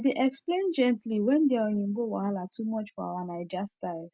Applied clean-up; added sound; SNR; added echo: none; none; none; none.